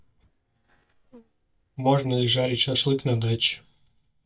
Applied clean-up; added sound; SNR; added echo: neural mask model DeepFilterNet 3.